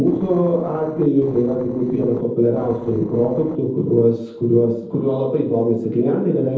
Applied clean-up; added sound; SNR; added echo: neural separator model SepFormer DNS4.